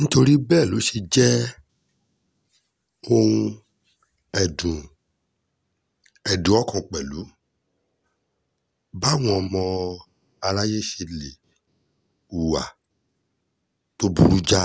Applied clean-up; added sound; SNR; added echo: none; none; none; none.